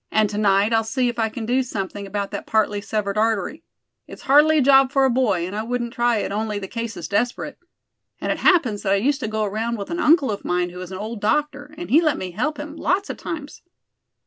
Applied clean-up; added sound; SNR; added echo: none; none; none; none.